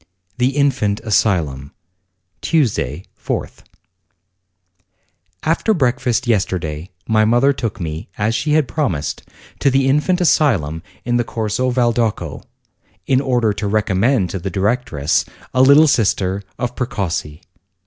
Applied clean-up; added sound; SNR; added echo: none; none; none; none.